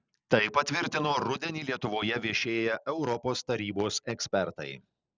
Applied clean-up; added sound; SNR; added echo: none; none; none; none.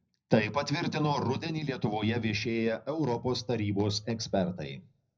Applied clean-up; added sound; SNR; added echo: none; none; none; reverberation time 0.5 s.